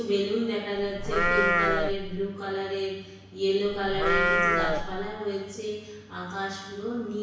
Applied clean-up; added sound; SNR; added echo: none; Livestock, farm animals, working animals; -4 dB; reverberation time 1.1 s.